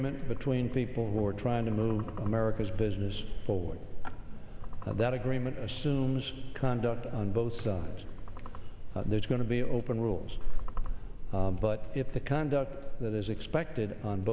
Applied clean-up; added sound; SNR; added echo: none; Squeak / Walk, footsteps; 0 dB; none.